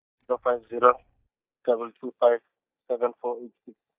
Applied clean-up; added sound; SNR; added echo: neural mask model DeepFilterNet 3.